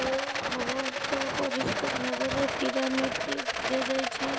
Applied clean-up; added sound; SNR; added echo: none; Rattle; -1 dB; none.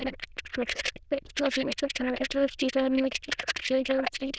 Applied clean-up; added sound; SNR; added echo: neural diffusion model UNIVERSE++.